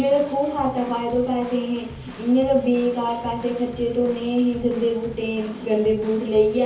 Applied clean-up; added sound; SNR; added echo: none; Drum / Drum kit; 17 dB; reverberation time 0.5 s.